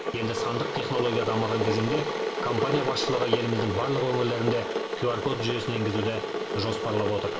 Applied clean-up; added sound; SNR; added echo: none; Boiling / Water; 1 dB; reverberation time 0.5 s.